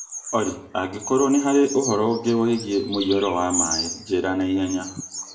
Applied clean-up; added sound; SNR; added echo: none; Bird vocalization, bird call, bird song; 10 dB; reverberation time 0.7 s.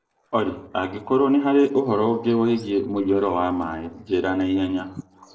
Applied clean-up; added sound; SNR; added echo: neural separator model SepFormer DNS4.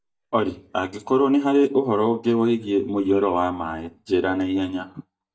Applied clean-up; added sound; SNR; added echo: neural mask model DeepFilterNet 3.